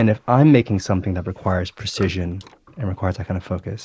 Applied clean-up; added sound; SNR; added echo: neural mask model Resemble Enhance denoiser.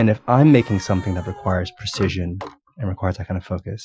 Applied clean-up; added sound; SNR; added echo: classical method Wiener filter.